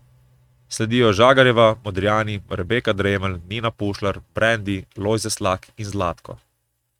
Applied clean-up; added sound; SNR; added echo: neural mask model RNNoise.